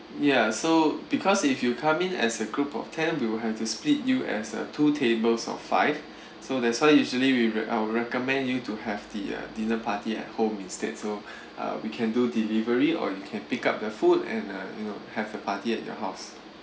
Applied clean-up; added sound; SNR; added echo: none; none; none; none.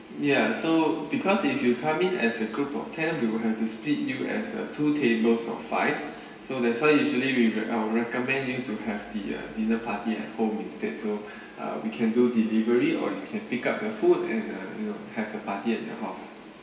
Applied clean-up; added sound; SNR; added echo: none; none; none; reverberation time 1.3 s.